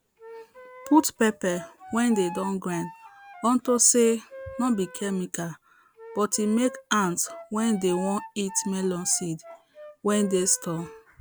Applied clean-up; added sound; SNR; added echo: none; Wind instrument, woodwind instrument; 17 dB; none.